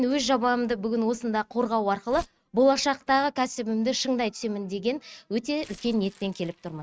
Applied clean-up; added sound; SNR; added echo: neural mask model RNNoise.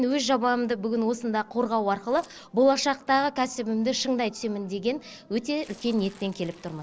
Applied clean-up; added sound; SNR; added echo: neural separator model SepFormer DNS4.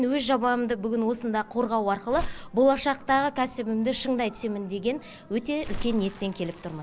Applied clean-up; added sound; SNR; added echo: none; Crumpling, crinkling; 13 dB; none.